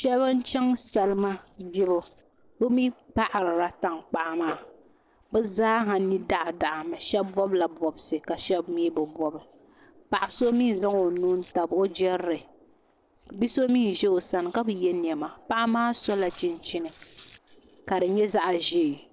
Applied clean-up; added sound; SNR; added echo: neural separator model SepFormer DNS4.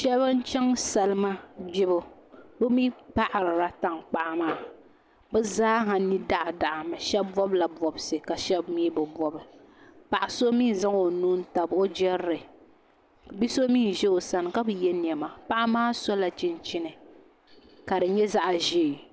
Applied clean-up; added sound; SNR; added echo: none; none; none; none.